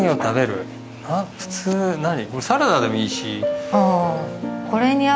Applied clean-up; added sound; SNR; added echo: none; none; none; none.